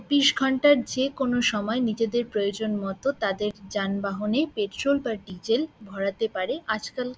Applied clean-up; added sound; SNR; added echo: none; none; none; none.